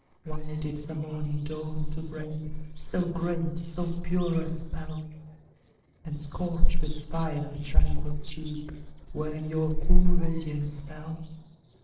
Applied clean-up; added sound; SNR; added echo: neural separator model SepFormer DNS4.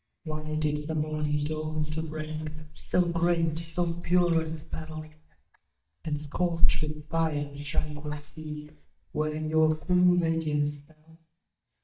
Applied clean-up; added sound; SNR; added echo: neural mask model DeepFilterNet 3.